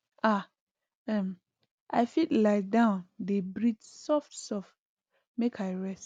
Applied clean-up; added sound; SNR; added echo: none; none; none; none.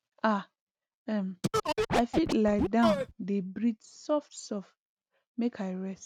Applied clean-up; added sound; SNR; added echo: neural mask model RNNoise.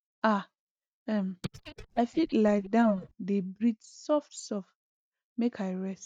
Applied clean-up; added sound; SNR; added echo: neural mask model DeepFilterNet 3.